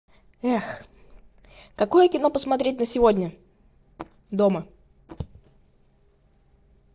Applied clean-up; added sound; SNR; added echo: neural separator model SepFormer DNS4.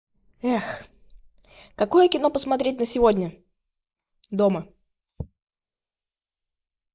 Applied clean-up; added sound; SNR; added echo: neural mask model Resemble Enhance denoiser.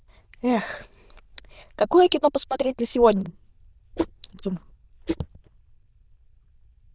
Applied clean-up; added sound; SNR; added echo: neural diffusion model UNIVERSE++.